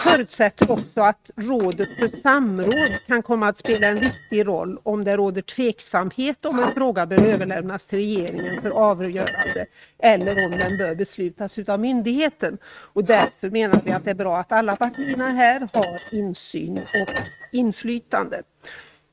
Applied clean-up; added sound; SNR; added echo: neural mask model RNNoise.